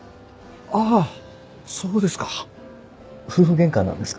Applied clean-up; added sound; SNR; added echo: none; none; none; none.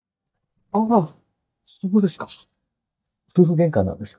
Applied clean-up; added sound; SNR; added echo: neural mask model DeepFilterNet 3.